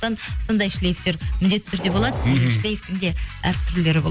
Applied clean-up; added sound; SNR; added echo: none; Train; 10 dB; none.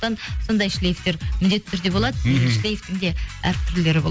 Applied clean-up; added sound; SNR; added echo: none; none; none; none.